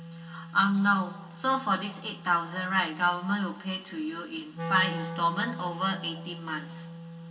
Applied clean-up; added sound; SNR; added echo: none; Wind instrument, woodwind instrument; 11 dB; reverberation time 3.0 s.